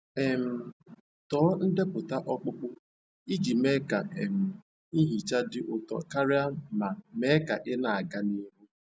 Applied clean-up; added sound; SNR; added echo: none; none; none; none.